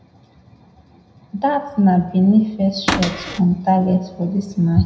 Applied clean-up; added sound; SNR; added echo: none; Cupboard open or close / Door; 5 dB; reverberation time 0.8 s.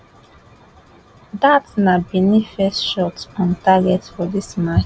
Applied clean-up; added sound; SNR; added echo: none; none; none; none.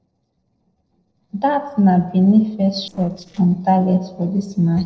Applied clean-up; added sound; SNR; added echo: neural separator model SepFormer DNS4.